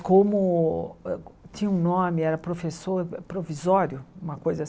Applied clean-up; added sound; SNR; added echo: none; none; none; none.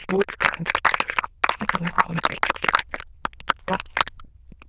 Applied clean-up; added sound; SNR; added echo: neural diffusion model UNIVERSE++.